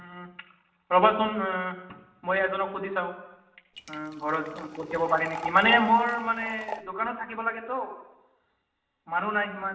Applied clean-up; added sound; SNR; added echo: none; Liquid; 10 dB; reverberation time 0.9 s.